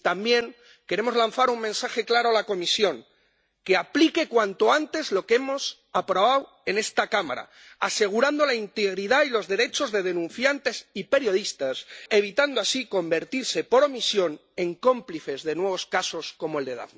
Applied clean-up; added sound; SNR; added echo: none; none; none; none.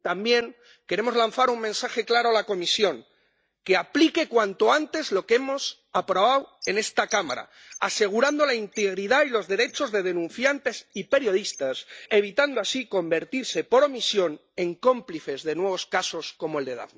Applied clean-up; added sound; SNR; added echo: neural mask model DeepFilterNet 3.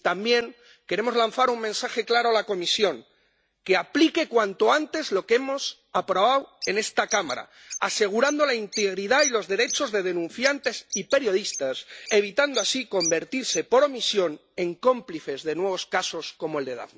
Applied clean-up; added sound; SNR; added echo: none; Bird; 11 dB; none.